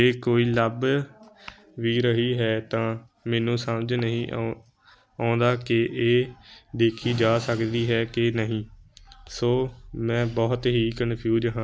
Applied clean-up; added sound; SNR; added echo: none; none; none; none.